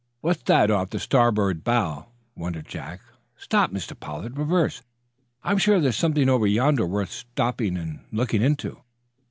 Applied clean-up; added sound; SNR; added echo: none; none; none; none.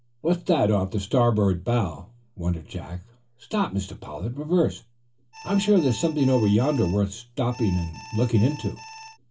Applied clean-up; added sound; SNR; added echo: none; Alarm; 18 dB; reverberation time 0.2 s.